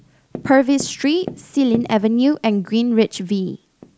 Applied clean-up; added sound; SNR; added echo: none; Tap; 18 dB; none.